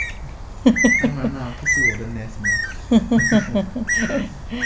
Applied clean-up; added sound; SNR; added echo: none; Bird; 2 dB; none.